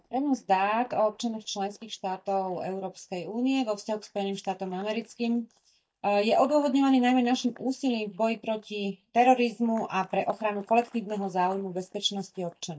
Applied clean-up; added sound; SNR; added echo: neural mask model DeepFilterNet 3.